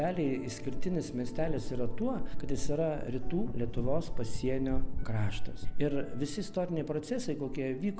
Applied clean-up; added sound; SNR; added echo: none; Thunder / Wind / Bird vocalization, bird call, bird song; -3 dB; none.